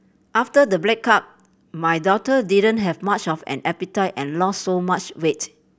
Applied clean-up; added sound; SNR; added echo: none; none; none; none.